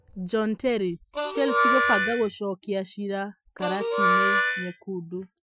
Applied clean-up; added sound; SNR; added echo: classical method Wiener filter.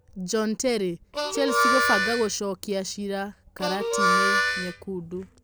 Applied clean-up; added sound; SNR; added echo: none; Harmonica; -3 dB; none.